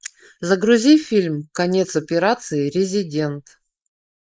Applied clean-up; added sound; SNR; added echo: neural mask model Resemble Enhance denoiser.